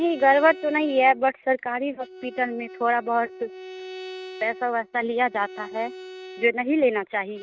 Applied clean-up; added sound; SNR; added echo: neural mask model RNNoise.